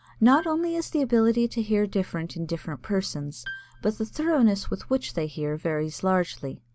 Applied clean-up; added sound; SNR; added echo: none; Piano; 19 dB; none.